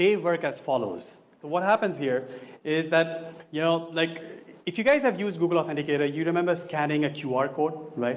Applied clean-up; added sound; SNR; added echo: none; none; none; none.